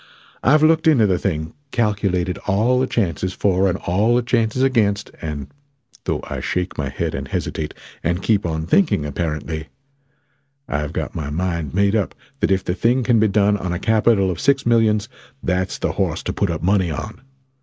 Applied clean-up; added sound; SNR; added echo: none; none; none; none.